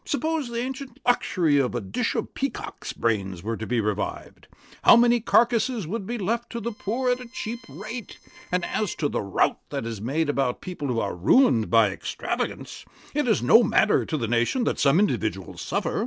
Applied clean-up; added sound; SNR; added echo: neural separator model SepFormer DNS4.